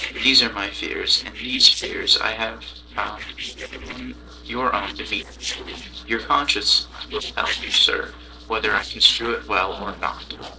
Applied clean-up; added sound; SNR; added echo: neural separator model SepFormer DNS4.